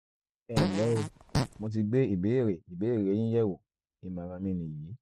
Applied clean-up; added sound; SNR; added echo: none; Fart; 1 dB; none.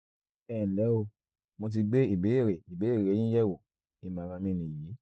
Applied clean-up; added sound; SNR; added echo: none; none; none; none.